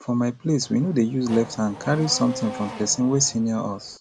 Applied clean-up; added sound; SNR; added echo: none; Race car, auto racing / Accelerating, revving, vroom; 15 dB; none.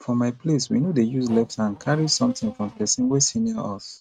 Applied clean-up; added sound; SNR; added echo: neural mask model RNNoise.